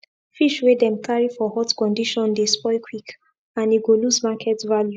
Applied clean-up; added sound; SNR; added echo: none; none; none; none.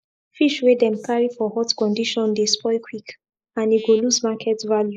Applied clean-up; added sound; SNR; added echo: neural mask model Resemble Enhance denoiser.